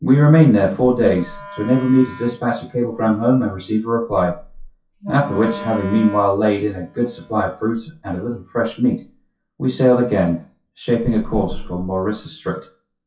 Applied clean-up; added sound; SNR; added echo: classical method WPE with log-MMSE.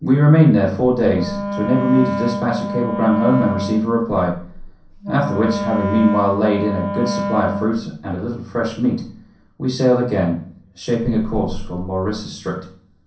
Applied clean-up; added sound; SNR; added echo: none; Wind instrument, woodwind instrument; 6 dB; reverberation time 0.6 s.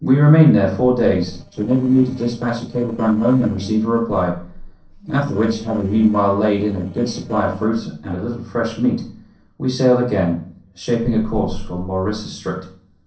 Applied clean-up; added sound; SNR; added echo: neural separator model SepFormer DNS4.